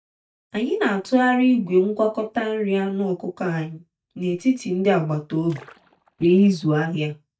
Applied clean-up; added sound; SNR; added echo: neural mask model DeepFilterNet 3.